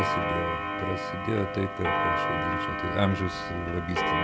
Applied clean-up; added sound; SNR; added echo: none; Clock; -2 dB; none.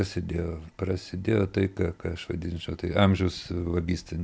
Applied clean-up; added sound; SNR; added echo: none; none; none; none.